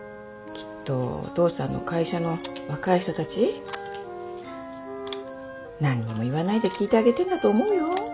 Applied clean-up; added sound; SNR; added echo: none; none; none; none.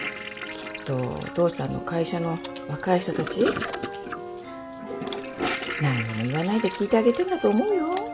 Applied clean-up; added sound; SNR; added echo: none; Toilet flush / Gurgling; 9 dB; none.